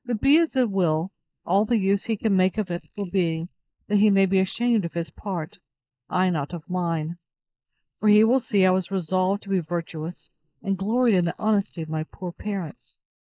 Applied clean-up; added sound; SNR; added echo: neural mask model Resemble Enhance denoiser.